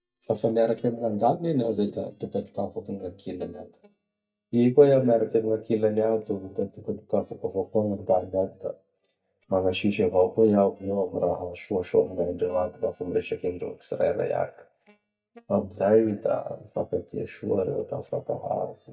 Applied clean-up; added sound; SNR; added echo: neural mask model DeepFilterNet 3.